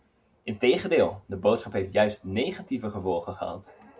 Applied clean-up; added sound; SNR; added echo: none; none; none; none.